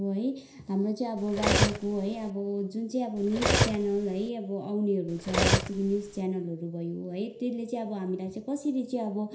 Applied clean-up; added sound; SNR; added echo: none; Cutlery, silverware; -2 dB; reverberation time 0.5 s.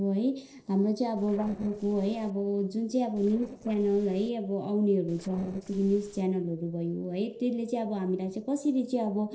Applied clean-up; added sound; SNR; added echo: neural separator model SepFormer DNS4.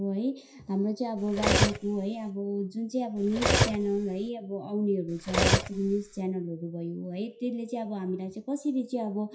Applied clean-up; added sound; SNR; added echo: classical method WPE with log-MMSE.